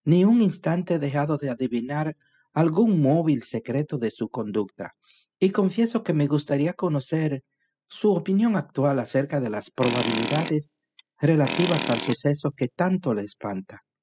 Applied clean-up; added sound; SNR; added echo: classical method spectral subtraction.